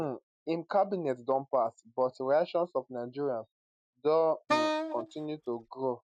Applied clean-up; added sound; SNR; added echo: neural mask model RNNoise.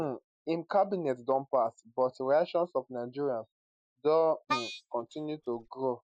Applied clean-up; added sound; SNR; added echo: neural mask model Resemble Enhance denoiser.